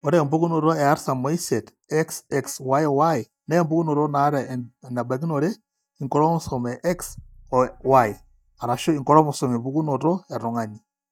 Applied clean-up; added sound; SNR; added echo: neural mask model DeepFilterNet 3.